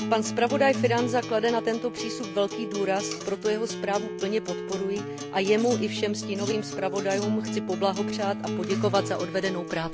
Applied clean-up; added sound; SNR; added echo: none; Acoustic guitar; 5 dB; none.